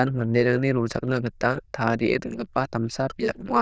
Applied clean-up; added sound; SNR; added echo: neural diffusion model UNIVERSE++.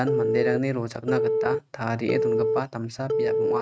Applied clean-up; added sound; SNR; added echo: neural mask model RNNoise.